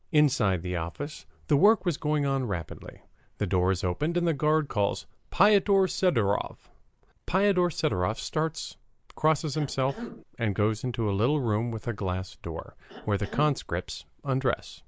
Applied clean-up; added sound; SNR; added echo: neural mask model Resemble Enhance denoiser.